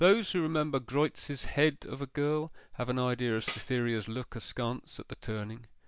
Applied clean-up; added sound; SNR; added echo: neural mask model DeepFilterNet 3.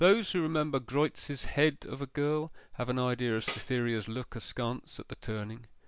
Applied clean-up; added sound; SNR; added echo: none; Tambourine; 15 dB; none.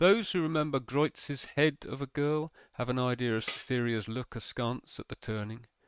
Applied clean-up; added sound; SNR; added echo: neural mask model RNNoise.